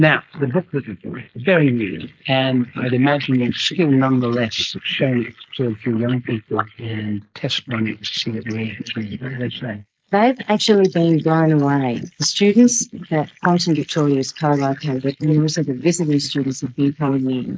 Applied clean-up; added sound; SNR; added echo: neural mask model Resemble Enhance denoiser.